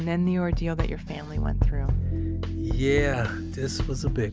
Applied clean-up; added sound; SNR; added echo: none; none; none; none.